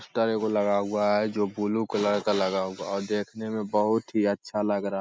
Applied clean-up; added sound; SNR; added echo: none; none; none; none.